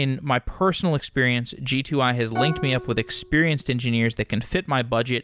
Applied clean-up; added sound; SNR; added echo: none; Plucked string instrument; 11 dB; none.